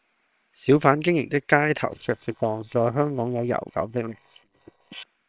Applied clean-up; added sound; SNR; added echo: neural separator model SepFormer WHAM!.